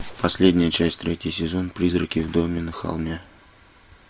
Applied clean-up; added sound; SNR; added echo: none; none; none; none.